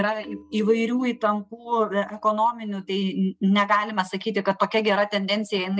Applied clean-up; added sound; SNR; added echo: neural mask model DeepFilterNet 3.